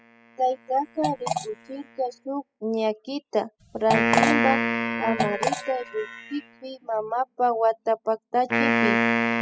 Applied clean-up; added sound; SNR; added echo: classical method spectral subtraction.